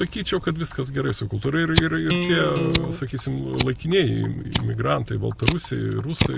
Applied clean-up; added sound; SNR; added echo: none; Fire + Electric guitar; 5 dB; none.